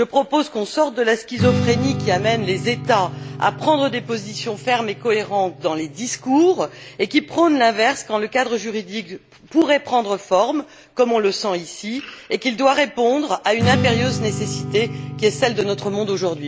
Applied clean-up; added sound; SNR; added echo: none; Strum; 9 dB; none.